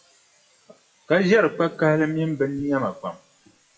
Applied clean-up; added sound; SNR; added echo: classical method WPE with log-MMSE.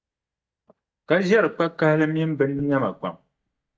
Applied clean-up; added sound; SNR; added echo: neural mask model DeepFilterNet 3.